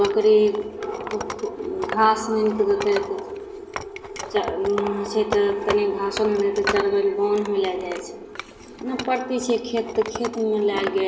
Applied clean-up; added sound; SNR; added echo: none; Wood; 12 dB; reverberation time 0.2 s.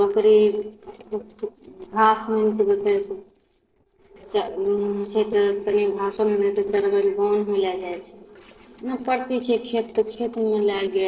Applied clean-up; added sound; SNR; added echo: neural separator model SepFormer DNS4.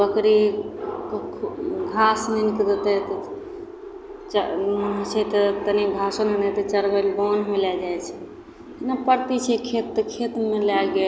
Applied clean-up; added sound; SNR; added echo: none; none; none; none.